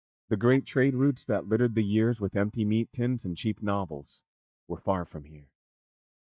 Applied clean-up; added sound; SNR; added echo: neural mask model DeepFilterNet 3.